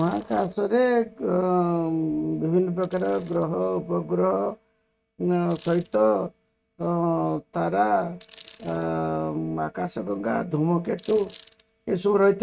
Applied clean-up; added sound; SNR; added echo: neural mask model RNNoise.